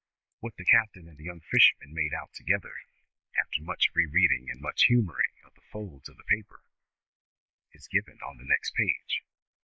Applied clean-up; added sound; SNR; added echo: neural mask model Resemble Enhance denoiser.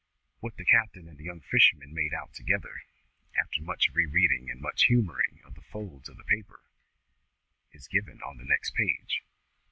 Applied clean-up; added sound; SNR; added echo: none; none; none; none.